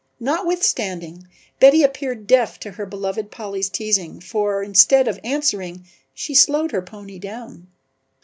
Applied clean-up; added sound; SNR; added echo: none; none; none; none.